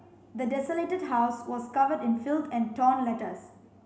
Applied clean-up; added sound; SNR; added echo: none; none; none; none.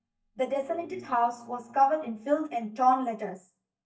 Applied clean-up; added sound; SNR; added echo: neural mask model DeepFilterNet 3.